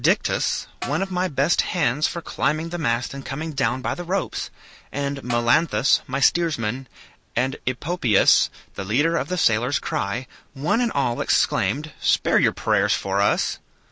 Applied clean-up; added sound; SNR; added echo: none; Snare drum; 14 dB; none.